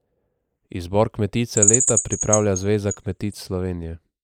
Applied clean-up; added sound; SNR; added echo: neural mask model Resemble Enhance denoiser.